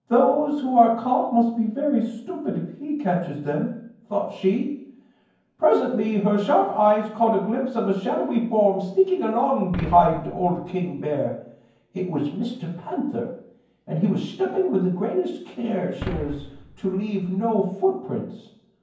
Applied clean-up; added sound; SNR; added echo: none; Boom; 13 dB; reverberation time 0.9 s.